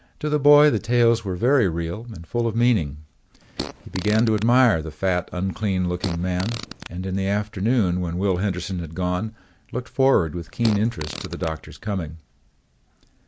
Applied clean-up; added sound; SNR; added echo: none; Fart; 11 dB; none.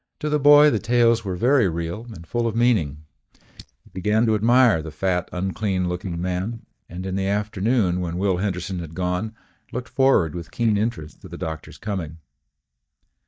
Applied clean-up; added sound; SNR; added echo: neural mask model DeepFilterNet 3.